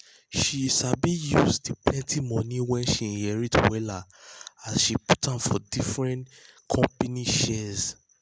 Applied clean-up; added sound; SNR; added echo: none; none; none; none.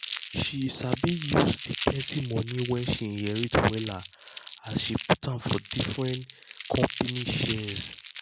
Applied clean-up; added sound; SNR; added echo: none; Crumpling, crinkling; 1 dB; none.